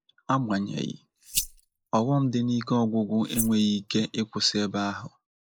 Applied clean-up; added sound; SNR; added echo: neural mask model Resemble Enhance denoiser.